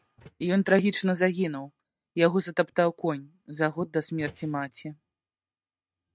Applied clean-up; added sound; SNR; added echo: neural mask model RNNoise.